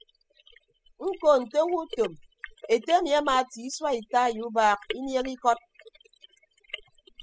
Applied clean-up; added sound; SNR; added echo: classical method spectral subtraction.